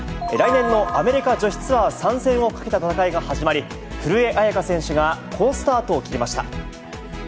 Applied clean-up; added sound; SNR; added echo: none; none; none; none.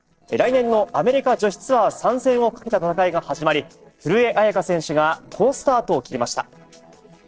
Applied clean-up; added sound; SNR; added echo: neural separator model SepFormer DNS4.